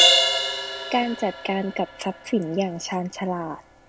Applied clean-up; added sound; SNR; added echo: none; Crash cymbal; -2 dB; none.